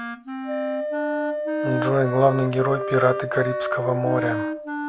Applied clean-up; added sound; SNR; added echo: none; Wind instrument, woodwind instrument + Wind instrument, woodwind instrument; 3 dB; none.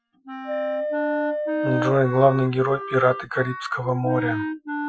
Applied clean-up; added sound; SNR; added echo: classical method Wiener filter.